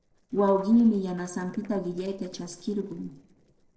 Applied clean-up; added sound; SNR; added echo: neural separator model SepFormer DNS4.